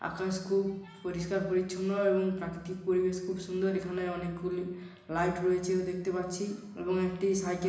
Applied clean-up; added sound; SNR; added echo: none; none; none; reverberation time 1.0 s.